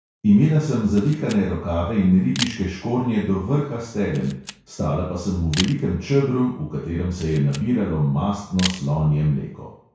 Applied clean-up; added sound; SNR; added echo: none; Camera; 16 dB; reverberation time 0.6 s.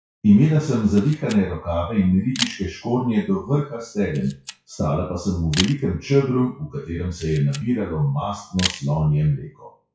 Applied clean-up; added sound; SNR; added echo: classical method WPE with log-MMSE.